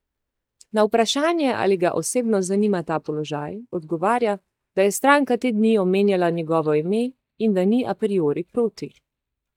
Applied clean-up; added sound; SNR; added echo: neural mask model DeepFilterNet 3.